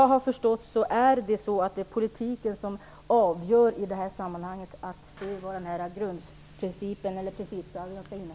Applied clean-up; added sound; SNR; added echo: none; none; none; none.